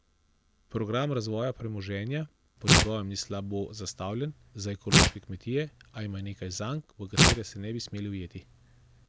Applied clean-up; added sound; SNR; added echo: none; Tearing; -5 dB; none.